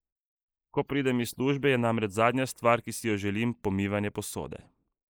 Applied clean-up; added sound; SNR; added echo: neural mask model Resemble Enhance denoiser.